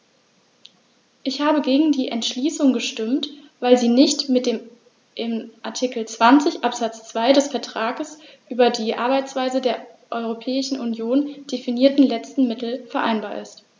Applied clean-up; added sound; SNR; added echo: none; none; none; none.